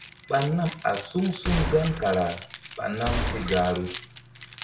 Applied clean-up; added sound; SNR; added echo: none; Keys jangling + Gunshot, gunfire; 6 dB; none.